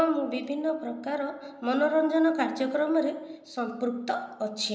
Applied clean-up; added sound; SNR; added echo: neural mask model Resemble Enhance denoiser.